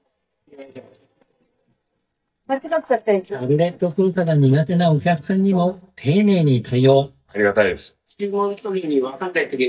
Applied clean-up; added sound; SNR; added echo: neural mask model DeepFilterNet 3.